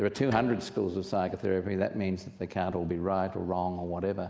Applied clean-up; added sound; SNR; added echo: none; Bowed string instrument; 19 dB; none.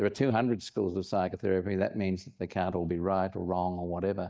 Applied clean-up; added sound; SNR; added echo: neural mask model DeepFilterNet 3.